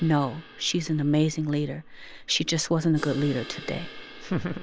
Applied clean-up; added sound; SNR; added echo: none; Crash cymbal; 19 dB; none.